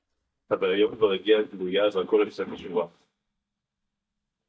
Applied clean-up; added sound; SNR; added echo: neural mask model DeepFilterNet 3.